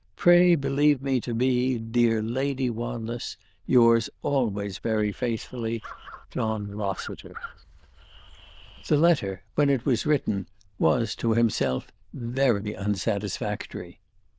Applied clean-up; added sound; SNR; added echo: neural diffusion model UNIVERSE++.